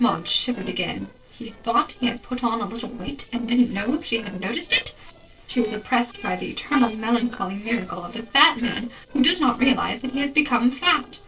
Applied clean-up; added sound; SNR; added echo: neural separator model SepFormer DNS4.